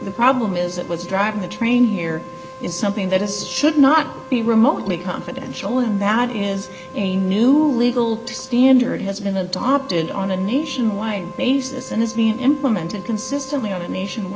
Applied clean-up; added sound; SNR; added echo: none; Wind instrument, woodwind instrument; 18 dB; none.